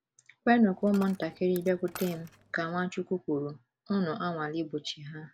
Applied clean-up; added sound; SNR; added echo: none; Coin (dropping); 19 dB; none.